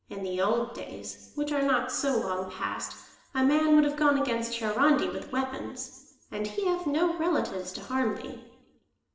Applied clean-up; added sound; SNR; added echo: none; none; none; reverberation time 1.0 s.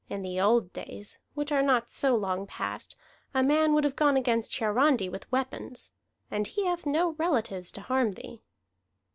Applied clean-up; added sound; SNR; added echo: none; none; none; none.